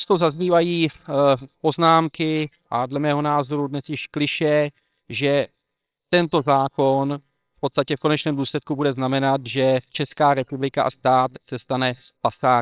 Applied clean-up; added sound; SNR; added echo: neural separator model SepFormer WHAMR!.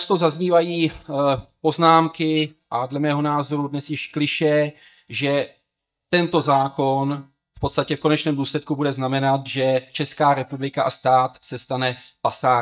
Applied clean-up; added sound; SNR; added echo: neural mask model DeepFilterNet 3.